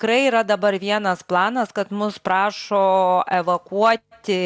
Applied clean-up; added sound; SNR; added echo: none; none; none; none.